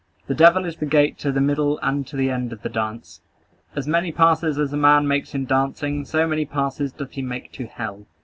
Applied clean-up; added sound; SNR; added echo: none; none; none; none.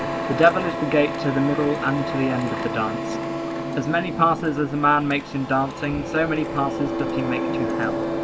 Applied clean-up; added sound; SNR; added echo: none; Printer; 4 dB; none.